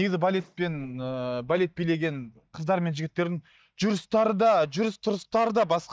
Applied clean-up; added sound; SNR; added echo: neural mask model DeepFilterNet 3.